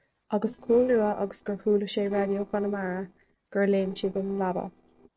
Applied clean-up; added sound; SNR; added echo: neural separator model SepFormer DNS4.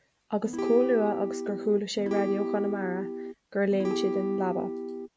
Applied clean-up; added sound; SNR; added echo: none; Acoustic guitar / Strum; 3 dB; none.